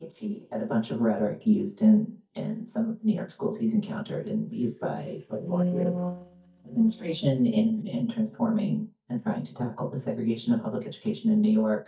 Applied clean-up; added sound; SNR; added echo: neural mask model DeepFilterNet 3.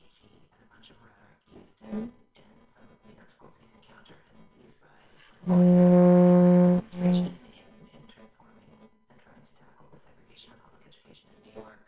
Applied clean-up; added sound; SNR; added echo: neural separator model SepFormer WHAMR!.